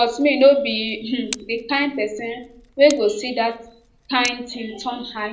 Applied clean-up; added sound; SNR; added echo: none; Tick; 20 dB; reverberation time 0.4 s.